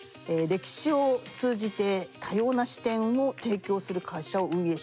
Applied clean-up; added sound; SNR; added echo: none; none; none; none.